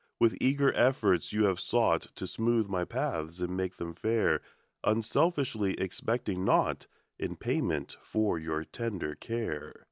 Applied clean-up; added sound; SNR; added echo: none; none; none; none.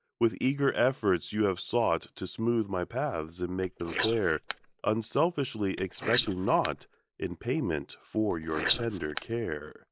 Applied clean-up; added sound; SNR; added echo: neural mask model Resemble Enhance denoiser.